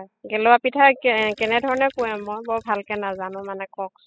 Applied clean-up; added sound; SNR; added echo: classical method spectral subtraction.